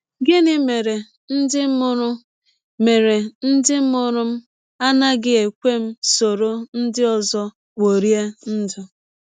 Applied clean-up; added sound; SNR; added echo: none; none; none; none.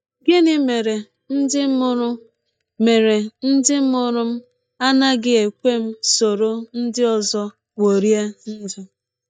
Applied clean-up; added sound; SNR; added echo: neural mask model DeepFilterNet 3.